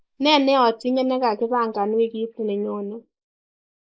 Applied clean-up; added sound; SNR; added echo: neural mask model Resemble Enhance denoiser.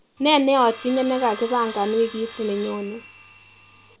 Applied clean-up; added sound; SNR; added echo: none; Sawing; 12 dB; none.